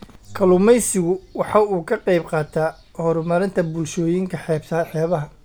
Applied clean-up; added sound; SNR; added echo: none; none; none; none.